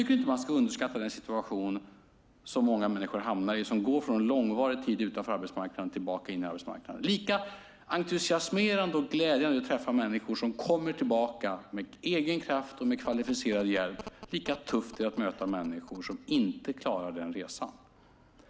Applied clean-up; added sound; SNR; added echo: none; Telephone; 20 dB; none.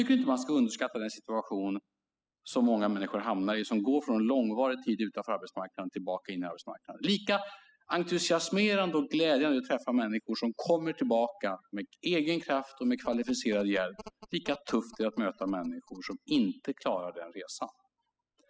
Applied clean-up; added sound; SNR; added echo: classical method spectral subtraction.